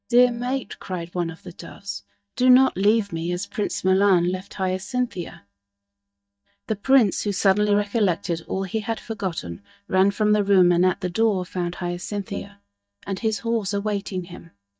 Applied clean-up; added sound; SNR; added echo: neural mask model DeepFilterNet 3.